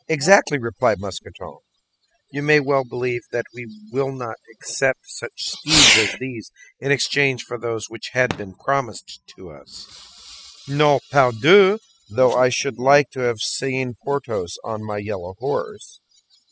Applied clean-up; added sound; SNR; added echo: classical method spectral subtraction.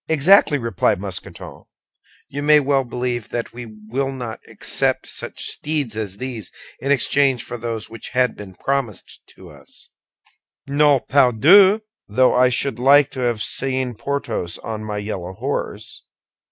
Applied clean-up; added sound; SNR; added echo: none; none; none; none.